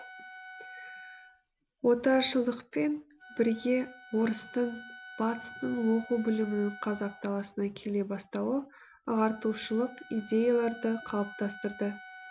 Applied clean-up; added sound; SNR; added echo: none; Wind instrument, woodwind instrument; 18 dB; none.